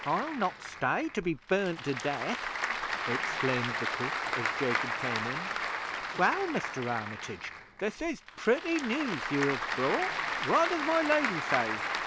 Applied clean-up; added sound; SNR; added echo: none; Applause / Crowd; 2 dB; none.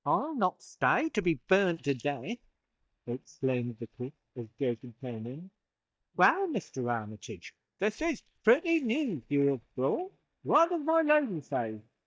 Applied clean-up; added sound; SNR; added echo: neural mask model DeepFilterNet 3.